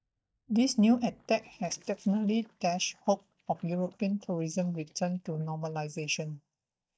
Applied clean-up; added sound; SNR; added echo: neural mask model DeepFilterNet 3.